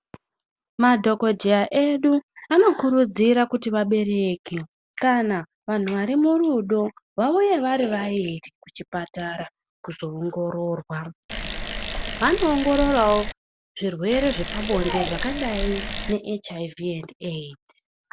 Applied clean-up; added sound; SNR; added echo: none; Bicycle; 1 dB; none.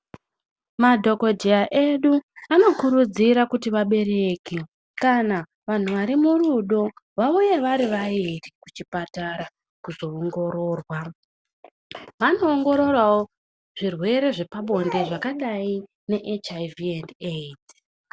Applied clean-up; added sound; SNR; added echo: none; none; none; none.